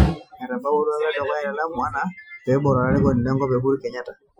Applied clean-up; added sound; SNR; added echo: classical method Wiener filter.